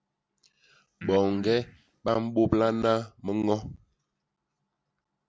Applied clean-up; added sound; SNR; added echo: none; Breathing; 17 dB; none.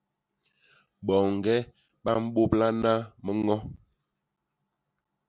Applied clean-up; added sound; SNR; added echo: none; none; none; none.